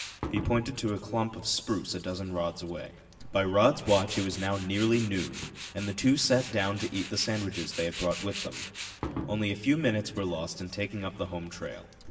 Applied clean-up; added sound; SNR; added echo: none; Tools; 12 dB; reverberation time 1.3 s.